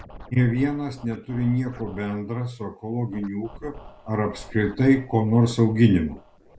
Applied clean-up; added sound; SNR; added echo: none; Scratching (performance technique); 20 dB; none.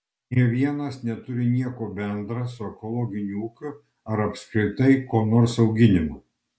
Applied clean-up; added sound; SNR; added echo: none; none; none; none.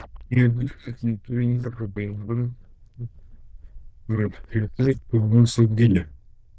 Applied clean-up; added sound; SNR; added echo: neural diffusion model UNIVERSE++.